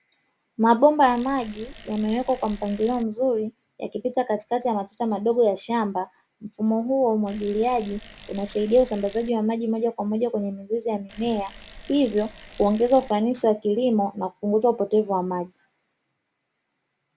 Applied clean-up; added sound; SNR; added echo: none; Bicycle; 19 dB; none.